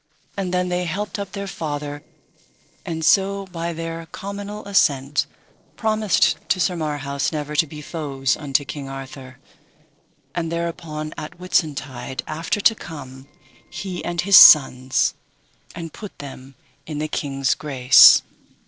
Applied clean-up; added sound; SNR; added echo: neural separator model SepFormer DNS4.